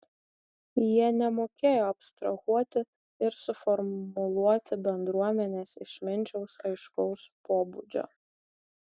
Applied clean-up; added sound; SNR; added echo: none; none; none; none.